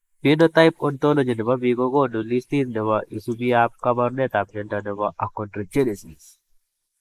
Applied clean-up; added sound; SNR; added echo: neural mask model Resemble Enhance denoiser.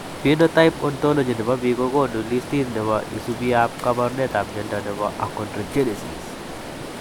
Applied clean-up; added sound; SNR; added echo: none; Stream; 11 dB; none.